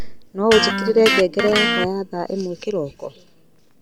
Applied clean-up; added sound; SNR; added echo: none; Electric guitar; 3 dB; none.